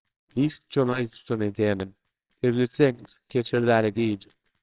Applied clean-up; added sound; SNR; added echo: neural separator model SepFormer WHAMR!.